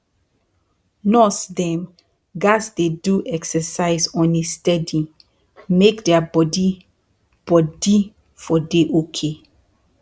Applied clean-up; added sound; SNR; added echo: none; none; none; none.